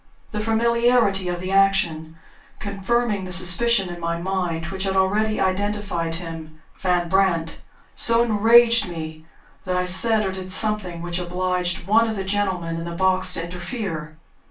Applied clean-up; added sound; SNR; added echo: none; none; none; reverberation time 0.2 s.